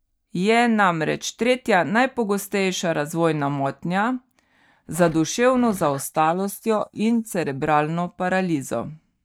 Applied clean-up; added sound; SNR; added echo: neural mask model DeepFilterNet 3.